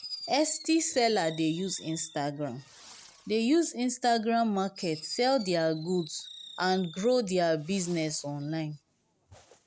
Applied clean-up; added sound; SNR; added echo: none; Fireworks; 18 dB; none.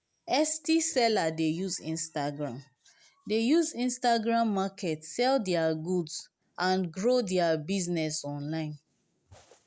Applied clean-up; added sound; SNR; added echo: none; none; none; none.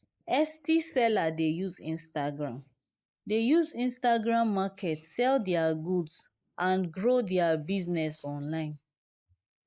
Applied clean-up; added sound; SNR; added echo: neural mask model Resemble Enhance denoiser.